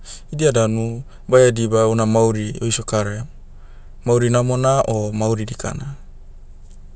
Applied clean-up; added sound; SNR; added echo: none; none; none; none.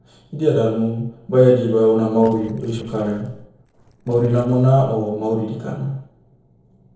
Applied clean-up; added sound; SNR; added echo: neural separator model SepFormer DNS4.